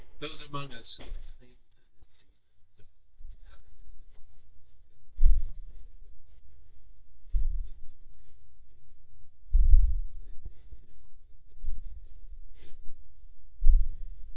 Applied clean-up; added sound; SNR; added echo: neural mask model DeepFilterNet 3.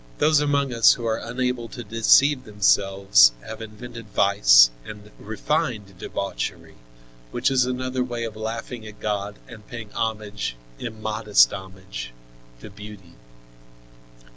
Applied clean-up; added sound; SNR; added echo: none; none; none; none.